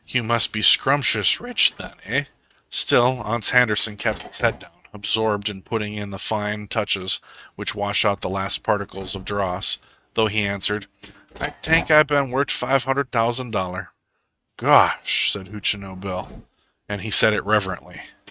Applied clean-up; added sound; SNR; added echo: neural mask model RNNoise.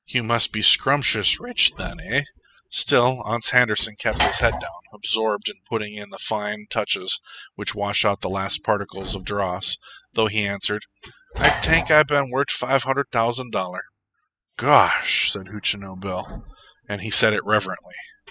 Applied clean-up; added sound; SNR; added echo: classical method spectral subtraction.